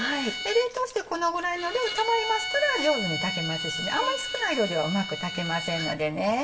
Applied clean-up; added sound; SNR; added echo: none; Bowed string instrument; 6 dB; reverberation time 0.5 s.